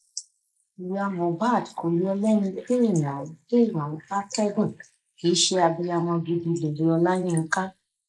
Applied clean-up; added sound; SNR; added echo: neural mask model Resemble Enhance denoiser.